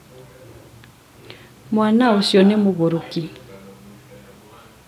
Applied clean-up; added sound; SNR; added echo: none; none; none; none.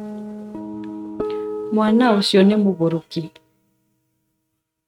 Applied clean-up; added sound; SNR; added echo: neural mask model RNNoise.